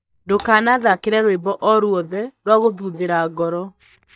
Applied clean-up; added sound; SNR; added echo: neural mask model DeepFilterNet 3.